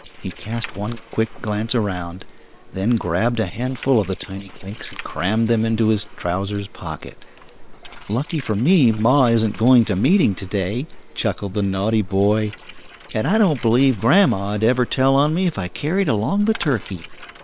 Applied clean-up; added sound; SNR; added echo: neural separator model SepFormer WHAM!.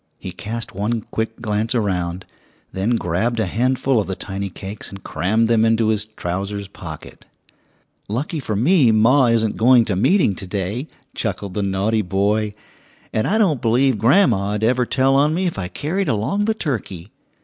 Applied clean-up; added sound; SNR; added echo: none; none; none; none.